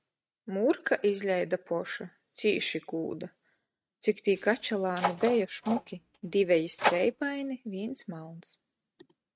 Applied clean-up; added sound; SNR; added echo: neural mask model RNNoise.